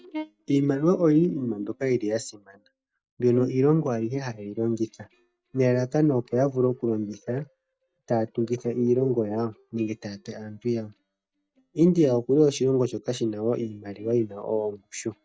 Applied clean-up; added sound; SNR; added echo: neural mask model DeepFilterNet 3.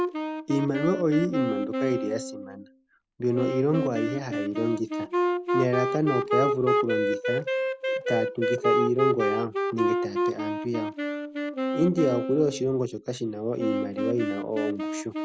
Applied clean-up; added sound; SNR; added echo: none; Wind instrument, woodwind instrument; 0 dB; none.